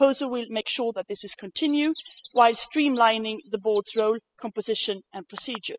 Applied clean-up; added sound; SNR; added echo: classical method spectral subtraction.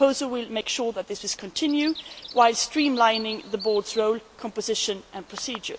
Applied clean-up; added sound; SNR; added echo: none; Bird vocalization, bird call, bird song; 17 dB; none.